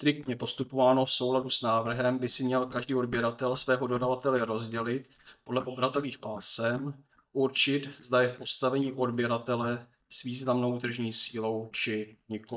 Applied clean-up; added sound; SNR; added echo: neural mask model DeepFilterNet 3.